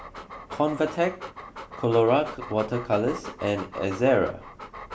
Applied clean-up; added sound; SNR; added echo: none; Dog; 14 dB; none.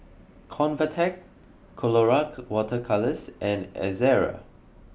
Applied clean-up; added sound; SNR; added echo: none; none; none; none.